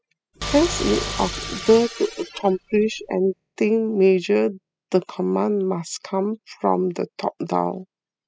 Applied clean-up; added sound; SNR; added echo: classical method spectral subtraction.